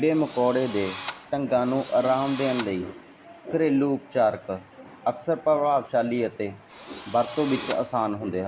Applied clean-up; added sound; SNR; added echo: none; Drill; 15 dB; none.